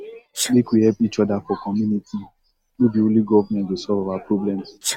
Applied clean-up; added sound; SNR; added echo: neural mask model RNNoise.